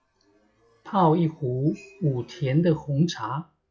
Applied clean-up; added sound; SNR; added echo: classical method log-MMSE.